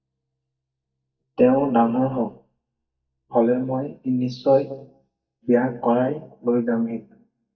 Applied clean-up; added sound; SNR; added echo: neural mask model DeepFilterNet 3.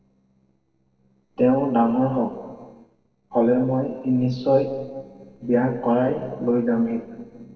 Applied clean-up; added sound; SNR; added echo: neural separator model SepFormer DNS4.